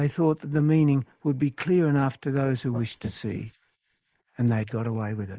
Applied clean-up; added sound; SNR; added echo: neural mask model Resemble Enhance denoiser.